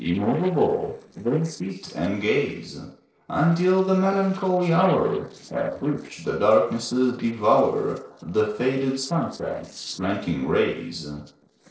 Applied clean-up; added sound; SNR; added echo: neural separator model SepFormer DNS4.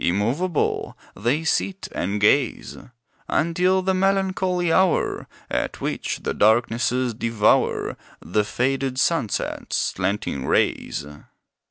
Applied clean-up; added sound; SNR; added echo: none; none; none; none.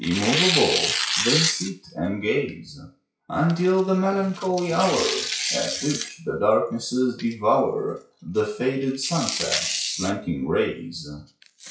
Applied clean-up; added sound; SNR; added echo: classical method WPE with log-MMSE.